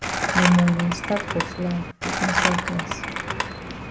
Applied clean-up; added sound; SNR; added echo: none; Skateboard; 1 dB; none.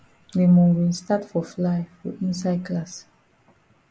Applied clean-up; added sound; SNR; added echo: none; none; none; none.